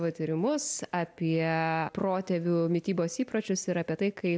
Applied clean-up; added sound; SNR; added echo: none; none; none; none.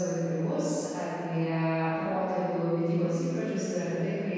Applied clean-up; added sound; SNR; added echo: none; none; none; reverberation time 2.2 s.